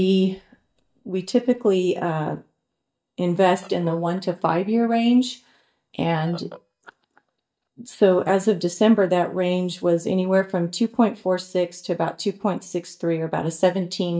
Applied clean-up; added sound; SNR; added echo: neural mask model DeepFilterNet 3.